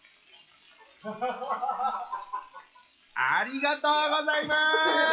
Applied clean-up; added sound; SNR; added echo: classical method WPE with log-MMSE.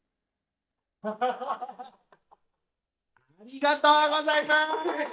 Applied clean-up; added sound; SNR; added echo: neural mask model DeepFilterNet 3.